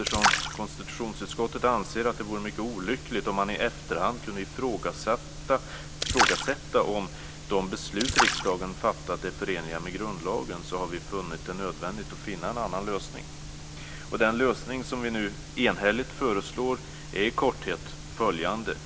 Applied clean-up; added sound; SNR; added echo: none; Splash, splatter; 1 dB; none.